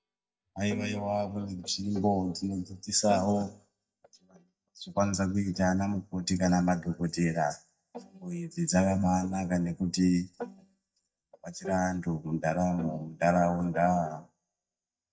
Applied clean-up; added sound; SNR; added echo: neural mask model DeepFilterNet 3.